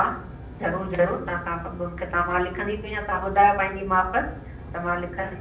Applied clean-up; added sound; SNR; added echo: none; Aircraft; 13 dB; reverberation time 0.6 s.